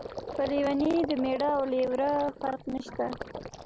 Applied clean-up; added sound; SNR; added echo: none; Gurgling; 10 dB; none.